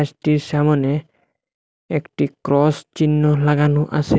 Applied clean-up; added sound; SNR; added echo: none; none; none; none.